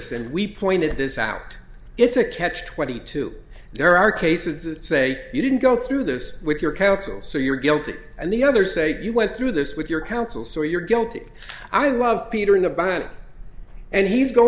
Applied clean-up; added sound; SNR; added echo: none; none; none; none.